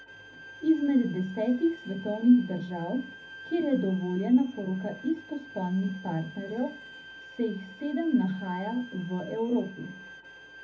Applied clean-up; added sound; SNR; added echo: none; Bowed string instrument; 18 dB; reverberation time 0.4 s.